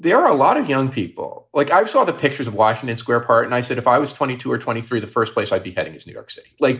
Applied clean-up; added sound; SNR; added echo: none; none; none; none.